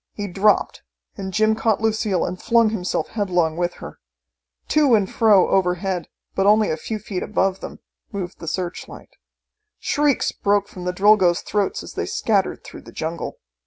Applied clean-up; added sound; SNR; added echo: none; none; none; none.